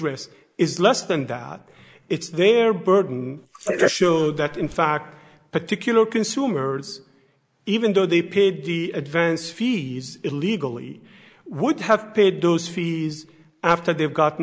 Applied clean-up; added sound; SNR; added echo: neural mask model Resemble Enhance denoiser.